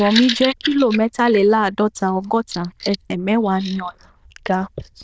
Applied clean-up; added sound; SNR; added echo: neural diffusion model UNIVERSE++.